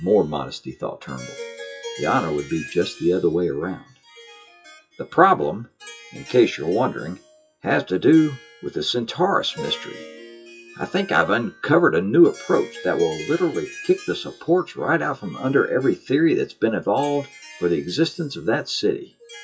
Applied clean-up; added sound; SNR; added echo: classical method WPE with log-MMSE.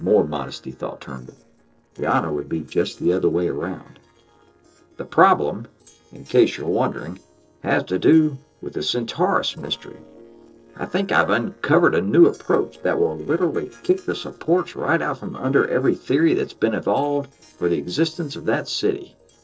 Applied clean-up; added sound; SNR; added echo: neural separator model SepFormer DNS4.